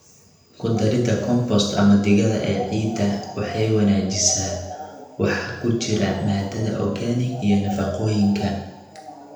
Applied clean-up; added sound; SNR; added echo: none; none; none; reverberation time 0.9 s.